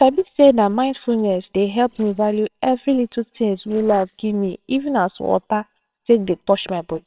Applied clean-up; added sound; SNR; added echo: neural separator model SepFormer WHAMR!.